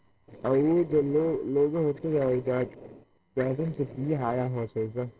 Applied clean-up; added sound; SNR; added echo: neural separator model SepFormer DNS4.